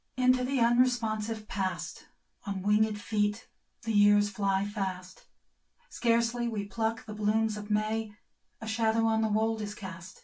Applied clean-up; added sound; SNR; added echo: none; none; none; reverberation time 0.2 s.